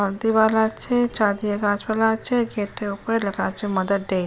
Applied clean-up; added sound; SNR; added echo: none; none; none; none.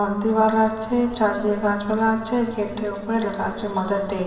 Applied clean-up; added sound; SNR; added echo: none; none; none; reverberation time 1.9 s.